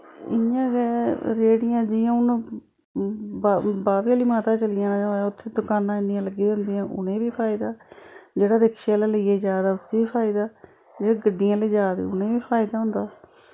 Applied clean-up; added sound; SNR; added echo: none; none; none; none.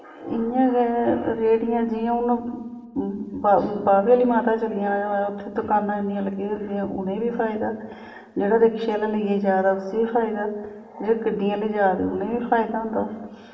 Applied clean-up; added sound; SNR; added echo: none; none; none; reverberation time 2.1 s.